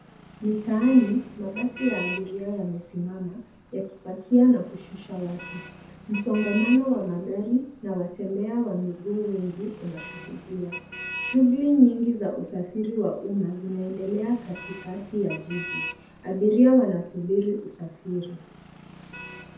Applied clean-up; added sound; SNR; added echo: none; Motor vehicle (road); 15 dB; reverberation time 0.5 s.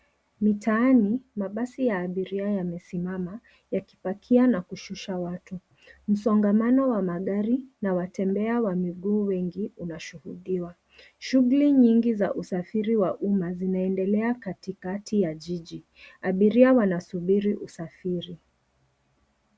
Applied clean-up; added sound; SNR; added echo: none; none; none; none.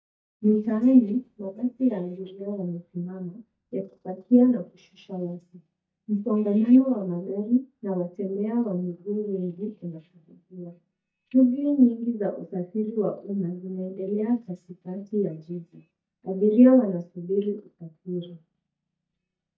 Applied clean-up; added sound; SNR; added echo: neural mask model DeepFilterNet 3.